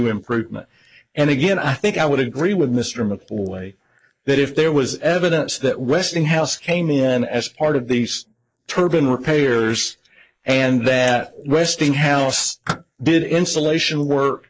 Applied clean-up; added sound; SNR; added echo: neural mask model Resemble Enhance denoiser.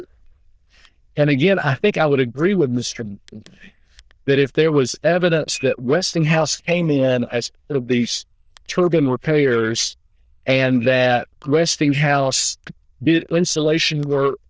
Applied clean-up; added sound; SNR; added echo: neural diffusion model UNIVERSE++.